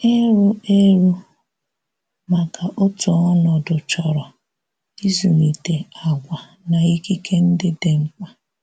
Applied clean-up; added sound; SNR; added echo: none; none; none; none.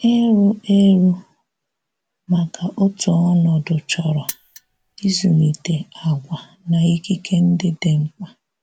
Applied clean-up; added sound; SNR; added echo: none; Mechanisms; 16 dB; none.